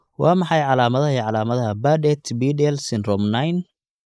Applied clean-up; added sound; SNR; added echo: neural mask model Resemble Enhance denoiser.